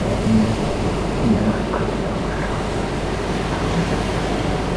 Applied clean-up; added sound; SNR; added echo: none; Ocean; -2 dB; none.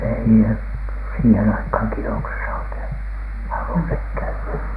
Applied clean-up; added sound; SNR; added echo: none; none; none; none.